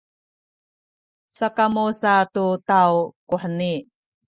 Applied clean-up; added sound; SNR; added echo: none; none; none; none.